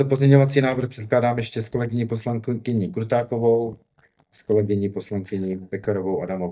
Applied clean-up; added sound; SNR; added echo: neural mask model DeepFilterNet 3.